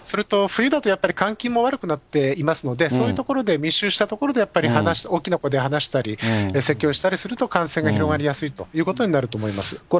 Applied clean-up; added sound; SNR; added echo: none; none; none; none.